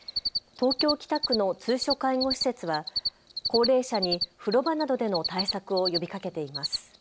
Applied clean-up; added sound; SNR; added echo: none; Cricket; 5 dB; none.